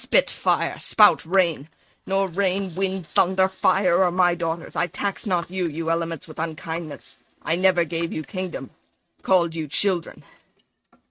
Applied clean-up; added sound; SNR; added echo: neural mask model RNNoise.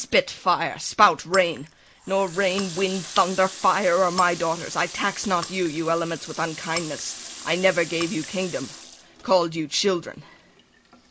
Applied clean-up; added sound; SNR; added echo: none; Shatter + Water tap, faucet; 15 dB; none.